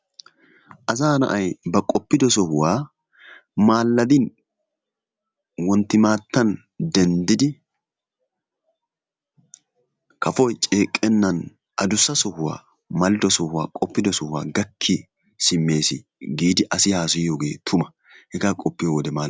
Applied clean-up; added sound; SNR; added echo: none; none; none; none.